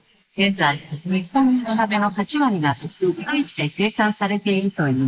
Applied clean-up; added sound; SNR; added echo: neural mask model Resemble Enhance denoiser.